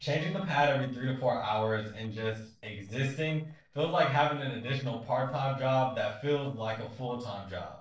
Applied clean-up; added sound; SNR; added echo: neural separator model SepFormer DNS4.